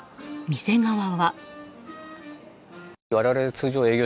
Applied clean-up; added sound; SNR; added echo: none; none; none; none.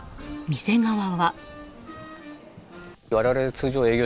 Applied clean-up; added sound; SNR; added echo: none; Wind; 19 dB; none.